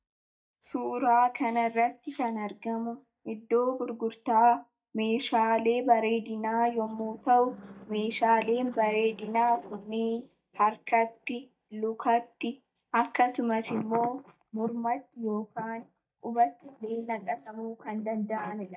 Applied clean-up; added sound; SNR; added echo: neural mask model DeepFilterNet 3.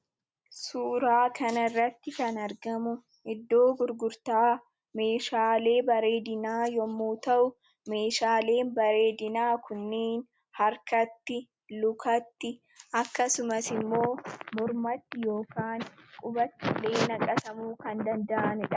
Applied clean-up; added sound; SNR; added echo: none; none; none; none.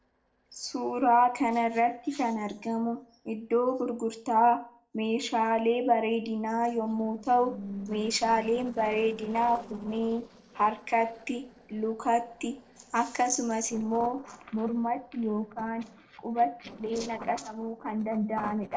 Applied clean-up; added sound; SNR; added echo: neural separator model SepFormer DNS4.